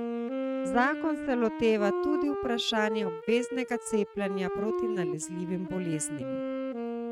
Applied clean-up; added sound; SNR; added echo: neural mask model RNNoise.